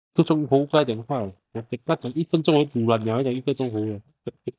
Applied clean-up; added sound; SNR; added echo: neural mask model DeepFilterNet 3.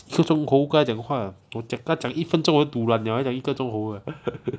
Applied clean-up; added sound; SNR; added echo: none; none; none; none.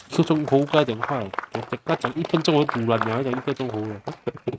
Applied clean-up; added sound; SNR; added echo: neural mask model RNNoise.